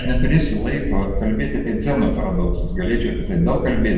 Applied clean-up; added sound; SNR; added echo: none; Wind / Bird; 2 dB; reverberation time 1.0 s.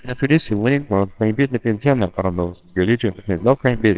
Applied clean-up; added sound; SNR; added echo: neural separator model SepFormer WHAMR!.